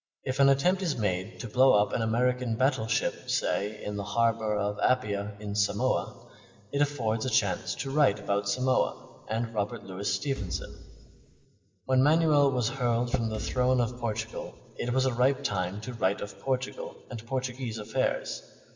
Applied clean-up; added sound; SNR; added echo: none; Thump, thud; 11 dB; reverberation time 2.6 s.